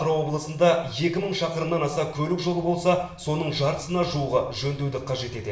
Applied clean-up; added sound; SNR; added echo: none; none; none; reverberation time 0.7 s.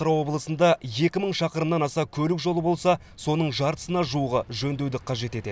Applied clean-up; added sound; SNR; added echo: none; none; none; none.